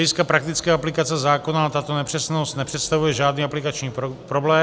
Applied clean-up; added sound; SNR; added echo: none; none; none; none.